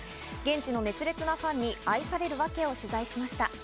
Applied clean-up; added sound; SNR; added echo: none; none; none; none.